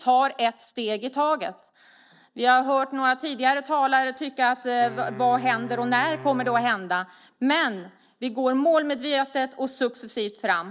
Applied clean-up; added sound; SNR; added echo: neural mask model DeepFilterNet 3.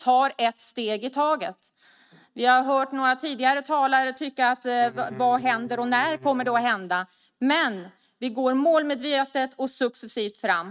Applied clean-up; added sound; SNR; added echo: neural mask model RNNoise.